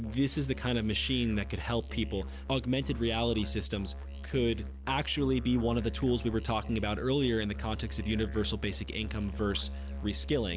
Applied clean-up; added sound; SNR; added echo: none; Musical instrument; 7 dB; none.